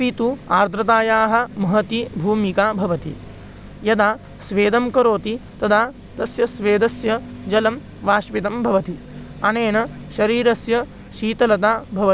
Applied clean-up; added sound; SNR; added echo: none; none; none; none.